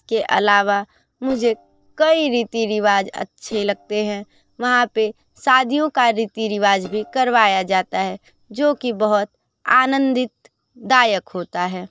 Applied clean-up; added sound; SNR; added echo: neural separator model SepFormer DNS4.